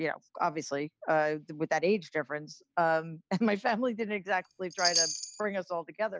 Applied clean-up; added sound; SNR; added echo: none; Chime; 2 dB; none.